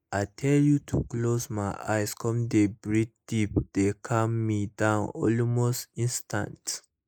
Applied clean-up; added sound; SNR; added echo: neural mask model Resemble Enhance denoiser.